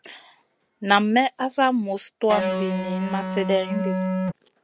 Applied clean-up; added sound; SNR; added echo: none; Electric guitar; 2 dB; none.